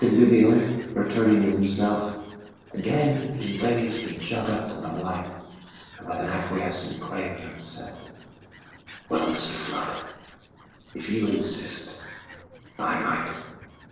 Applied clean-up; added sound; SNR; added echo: neural separator model SepFormer DNS4.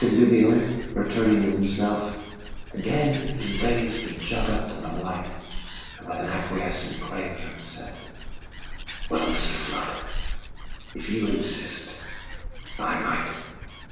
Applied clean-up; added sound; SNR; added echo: none; Animal; 7 dB; reverberation time 1.0 s.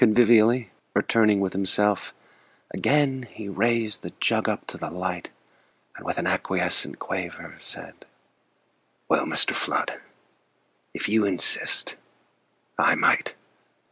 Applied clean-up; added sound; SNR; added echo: none; none; none; none.